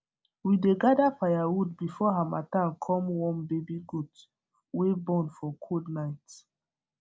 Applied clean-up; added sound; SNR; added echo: none; none; none; none.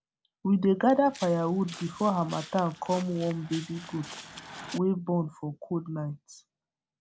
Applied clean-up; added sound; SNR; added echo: none; Walk, footsteps; 16 dB; none.